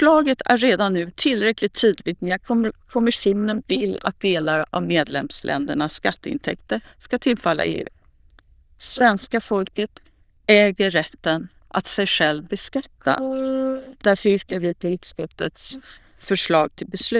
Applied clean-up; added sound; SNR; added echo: neural diffusion model UNIVERSE++.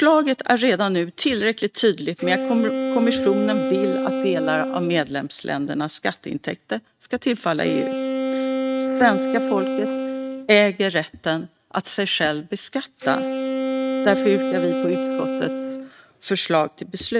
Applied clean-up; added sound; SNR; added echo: neural mask model RNNoise.